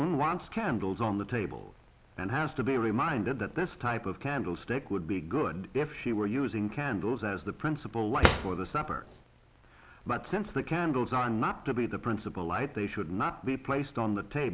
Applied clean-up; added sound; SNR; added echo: none; Drawer open or close; -2 dB; none.